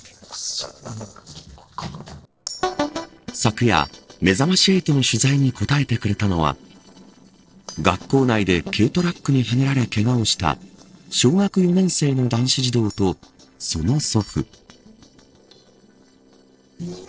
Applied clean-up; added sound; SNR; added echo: neural separator model SepFormer DNS4.